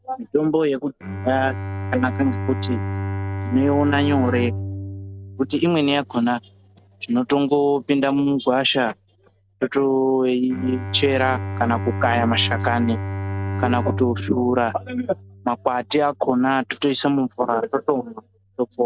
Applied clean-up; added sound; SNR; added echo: none; Bowed string instrument; 8 dB; none.